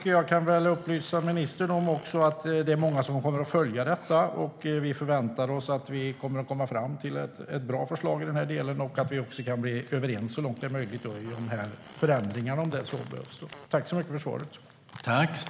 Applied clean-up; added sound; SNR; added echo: none; Fart; 20 dB; none.